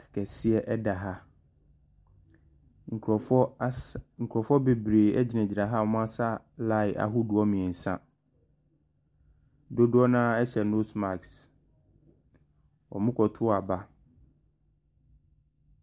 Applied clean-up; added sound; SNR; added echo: none; none; none; none.